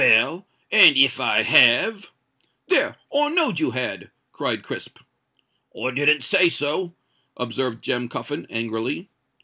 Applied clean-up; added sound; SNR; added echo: none; none; none; none.